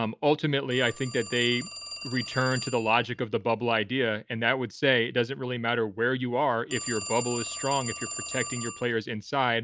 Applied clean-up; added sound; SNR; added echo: none; Telephone; 12 dB; none.